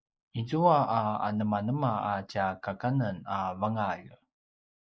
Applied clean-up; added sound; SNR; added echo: neural mask model Resemble Enhance denoiser.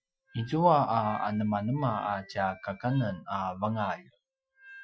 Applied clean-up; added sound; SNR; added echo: classical method Wiener filter.